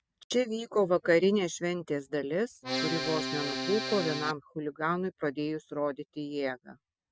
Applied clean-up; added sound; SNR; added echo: none; Accordion; 2 dB; none.